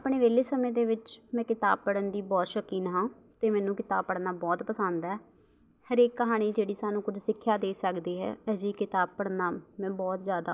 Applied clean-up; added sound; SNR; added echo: none; none; none; none.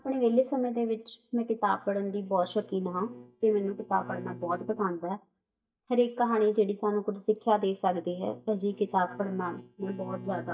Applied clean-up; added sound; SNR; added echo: neural mask model DeepFilterNet 3.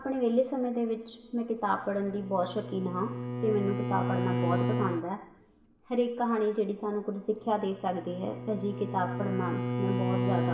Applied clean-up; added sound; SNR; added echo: none; Bowed string instrument; 3 dB; reverberation time 0.8 s.